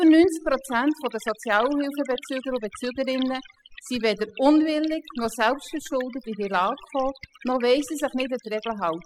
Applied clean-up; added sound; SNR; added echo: classical method spectral subtraction.